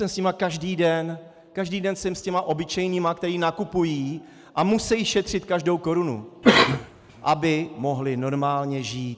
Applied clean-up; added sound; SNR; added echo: none; Cough; -2 dB; none.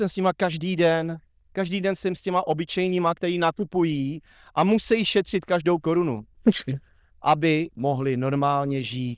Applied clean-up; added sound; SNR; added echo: neural diffusion model UNIVERSE++.